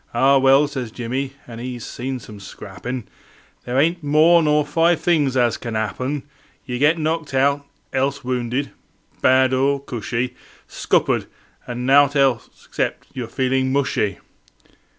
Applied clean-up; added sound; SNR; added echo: none; none; none; none.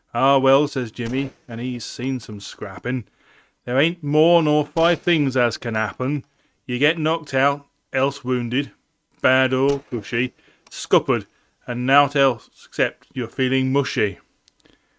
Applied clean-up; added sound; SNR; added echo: neural mask model RNNoise.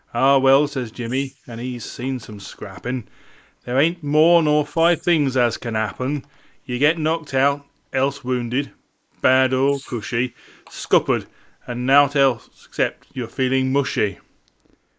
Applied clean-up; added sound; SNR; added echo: neural mask model Resemble Enhance denoiser.